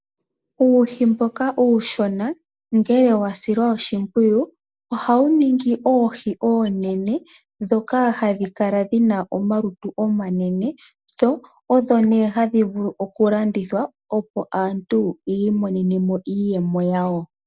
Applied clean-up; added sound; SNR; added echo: none; none; none; none.